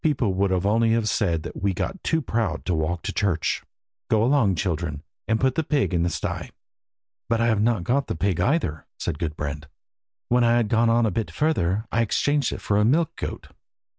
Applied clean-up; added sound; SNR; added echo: none; none; none; none.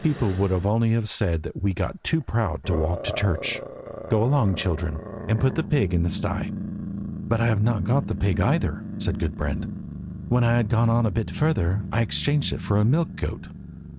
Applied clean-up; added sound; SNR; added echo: none; Growling; 9 dB; none.